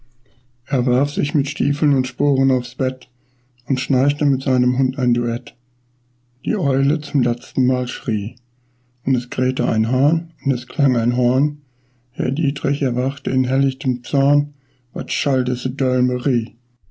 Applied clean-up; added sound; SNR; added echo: none; none; none; none.